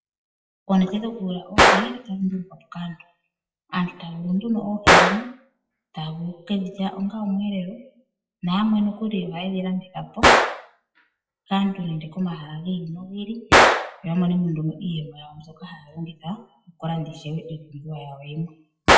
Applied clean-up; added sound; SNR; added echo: classical method WPE with log-MMSE.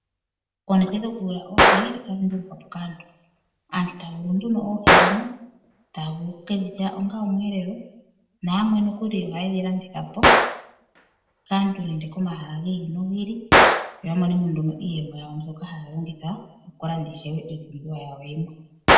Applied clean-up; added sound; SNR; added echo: none; Gunshot, gunfire; -2 dB; reverberation time 0.7 s.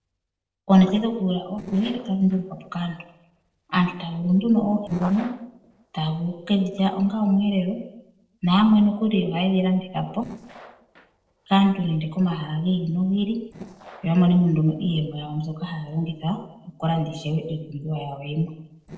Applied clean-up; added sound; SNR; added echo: neural separator model SepFormer DNS4.